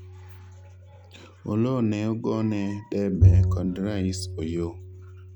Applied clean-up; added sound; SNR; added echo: none; Bowed string instrument; -1 dB; none.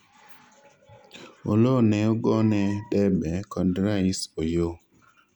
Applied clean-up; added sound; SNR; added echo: none; none; none; none.